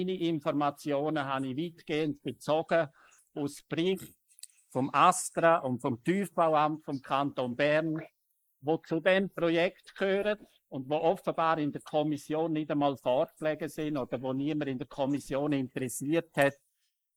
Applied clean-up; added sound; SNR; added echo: neural mask model Resemble Enhance denoiser.